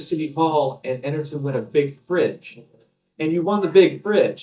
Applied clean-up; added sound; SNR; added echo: neural mask model DeepFilterNet 3.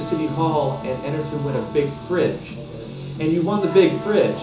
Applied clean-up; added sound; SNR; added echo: none; Wind instrument, woodwind instrument; 15 dB; reverberation time 0.7 s.